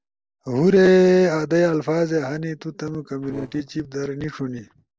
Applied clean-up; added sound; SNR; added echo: neural separator model SepFormer DNS4.